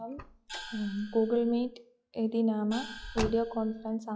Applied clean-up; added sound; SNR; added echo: classical method log-MMSE.